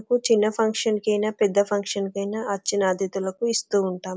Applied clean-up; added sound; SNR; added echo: none; none; none; none.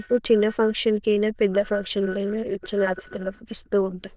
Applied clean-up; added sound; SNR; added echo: neural diffusion model UNIVERSE++.